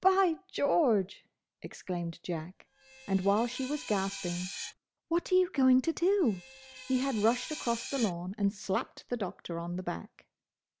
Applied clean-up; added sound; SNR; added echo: none; Screech; 14 dB; none.